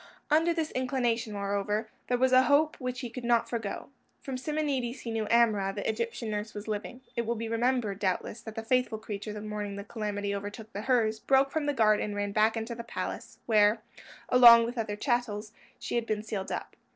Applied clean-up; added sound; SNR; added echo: neural separator model SepFormer DNS4.